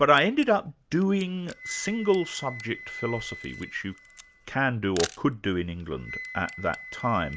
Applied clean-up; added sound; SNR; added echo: none; Camera + Wind instrument, woodwind instrument; 14 dB; none.